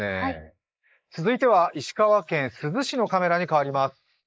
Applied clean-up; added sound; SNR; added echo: neural mask model Resemble Enhance denoiser.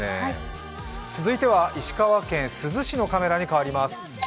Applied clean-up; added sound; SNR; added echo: none; none; none; none.